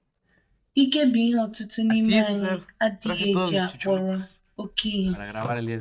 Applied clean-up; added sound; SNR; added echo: neural mask model DeepFilterNet 3.